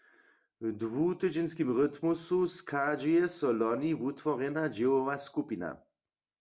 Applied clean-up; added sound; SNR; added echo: none; none; none; none.